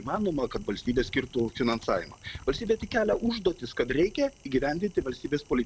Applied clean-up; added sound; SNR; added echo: none; Typing; 19 dB; none.